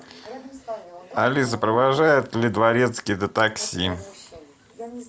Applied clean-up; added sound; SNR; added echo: none; none; none; none.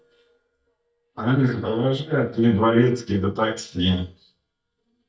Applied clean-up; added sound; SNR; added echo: neural mask model DeepFilterNet 3.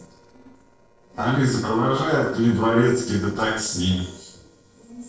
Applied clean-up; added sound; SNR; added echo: neural separator model SepFormer DNS4.